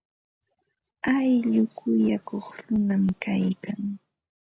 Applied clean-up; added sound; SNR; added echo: none; none; none; none.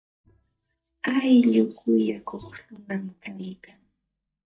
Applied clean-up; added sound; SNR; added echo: neural mask model DeepFilterNet 3.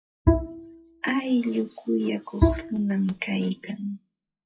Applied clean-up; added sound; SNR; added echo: classical method WPE with log-MMSE.